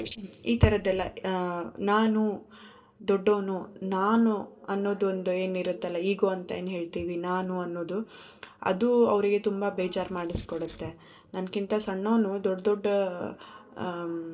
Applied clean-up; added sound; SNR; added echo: neural separator model SepFormer DNS4.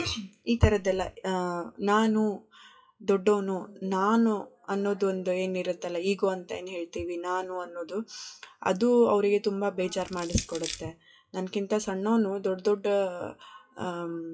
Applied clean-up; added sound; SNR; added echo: classical method WPE with log-MMSE.